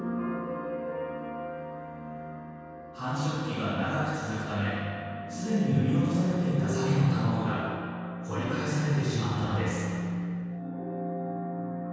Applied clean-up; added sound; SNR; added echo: none; none; none; reverberation time 2.1 s.